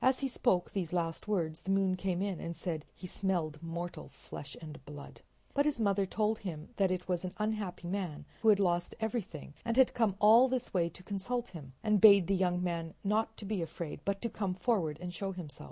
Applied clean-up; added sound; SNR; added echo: none; none; none; none.